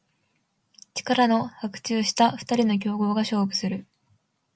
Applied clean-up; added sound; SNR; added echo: none; none; none; none.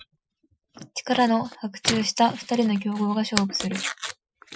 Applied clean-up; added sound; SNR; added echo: classical method Wiener filter.